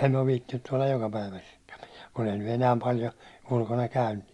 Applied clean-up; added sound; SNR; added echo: none; none; none; none.